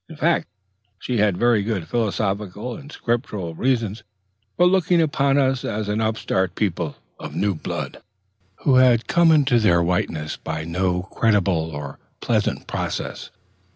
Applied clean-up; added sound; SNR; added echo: none; none; none; none.